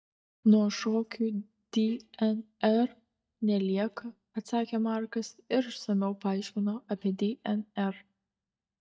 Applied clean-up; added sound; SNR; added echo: neural mask model DeepFilterNet 3.